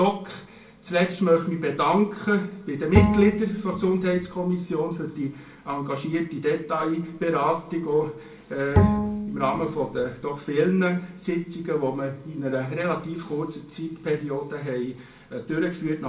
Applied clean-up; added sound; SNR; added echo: none; Bowed string instrument; -1 dB; reverberation time 0.3 s.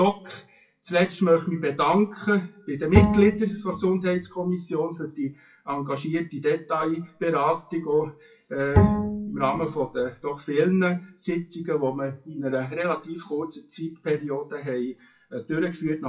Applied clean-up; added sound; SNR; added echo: classical method WPE with log-MMSE.